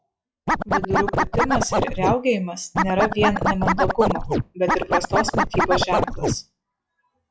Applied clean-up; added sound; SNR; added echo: classical method log-MMSE.